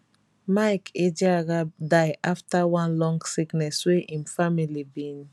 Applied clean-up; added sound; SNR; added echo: none; none; none; none.